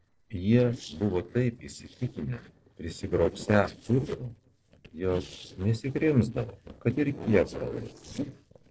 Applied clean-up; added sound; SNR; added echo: neural separator model SepFormer DNS4.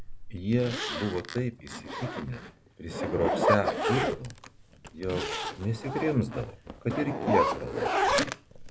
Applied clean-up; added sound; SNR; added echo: none; Zipper (clothing); 0 dB; none.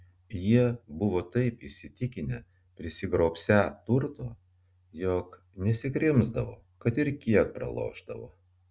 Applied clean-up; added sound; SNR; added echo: none; none; none; none.